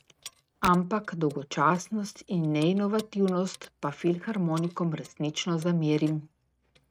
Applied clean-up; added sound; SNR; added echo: neural mask model RNNoise.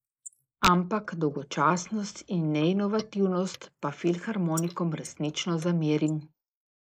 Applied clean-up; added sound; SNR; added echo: neural mask model Resemble Enhance denoiser.